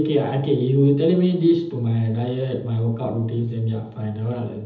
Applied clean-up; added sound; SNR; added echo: none; none; none; reverberation time 0.7 s.